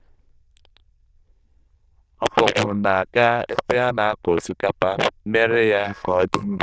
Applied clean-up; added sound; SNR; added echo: neural diffusion model UNIVERSE++.